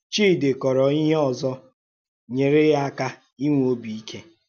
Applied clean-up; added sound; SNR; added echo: none; none; none; none.